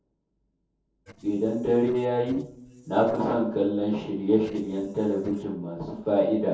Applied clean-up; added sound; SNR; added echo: neural separator model SepFormer DNS4.